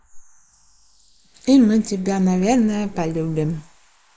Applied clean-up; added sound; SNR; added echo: neural mask model Resemble Enhance denoiser.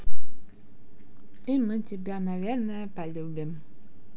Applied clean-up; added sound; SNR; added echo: none; none; none; none.